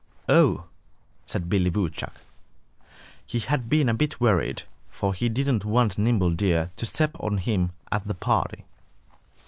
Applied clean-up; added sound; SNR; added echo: none; Crumpling, crinkling; 19 dB; none.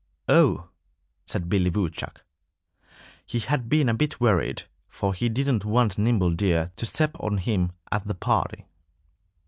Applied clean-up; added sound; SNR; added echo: none; none; none; none.